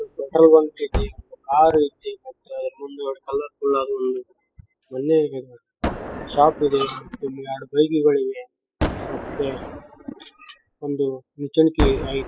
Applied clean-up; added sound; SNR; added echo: classical method spectral subtraction.